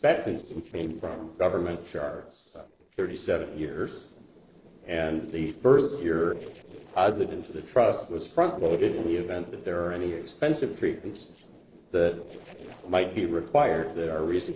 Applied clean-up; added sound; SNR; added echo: neural separator model SepFormer DNS4.